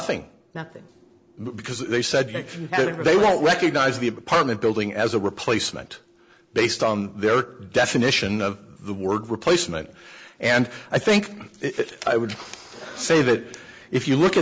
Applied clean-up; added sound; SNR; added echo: none; none; none; none.